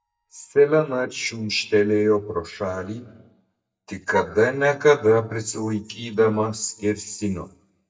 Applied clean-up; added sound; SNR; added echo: neural mask model DeepFilterNet 3.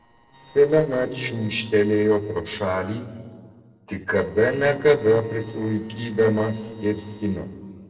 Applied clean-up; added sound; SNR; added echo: neural separator model SepFormer DNS4.